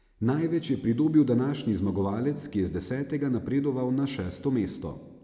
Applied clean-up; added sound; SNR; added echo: none; none; none; none.